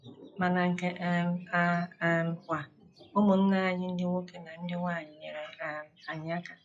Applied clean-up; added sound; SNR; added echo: classical method log-MMSE.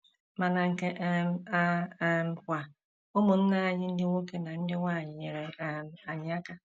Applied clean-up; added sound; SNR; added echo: none; none; none; none.